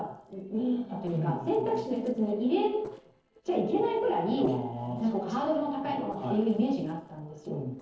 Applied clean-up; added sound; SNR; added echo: neural separator model SepFormer DNS4.